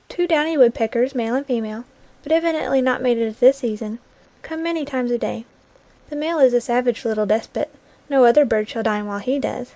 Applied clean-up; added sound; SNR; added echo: neural mask model Resemble Enhance denoiser.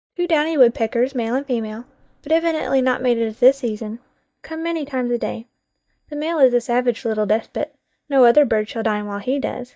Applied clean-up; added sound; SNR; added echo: neural mask model DeepFilterNet 3.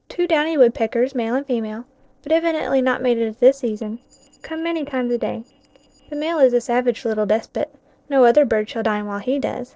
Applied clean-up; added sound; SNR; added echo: neural separator model SepFormer DNS4.